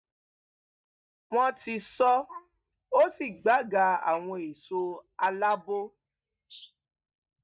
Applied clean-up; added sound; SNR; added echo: neural mask model DeepFilterNet 3.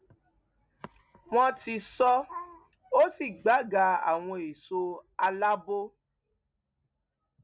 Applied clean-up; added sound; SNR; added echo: none; none; none; none.